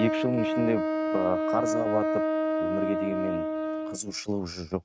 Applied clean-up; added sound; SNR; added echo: neural mask model RNNoise.